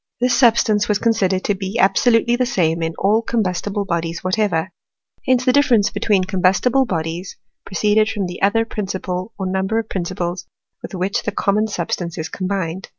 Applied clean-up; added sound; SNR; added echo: none; none; none; none.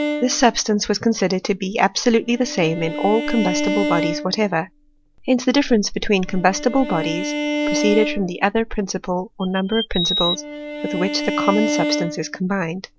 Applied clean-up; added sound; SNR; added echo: none; Bowed string instrument + Bird vocalization, bird call, bird song; 5 dB; none.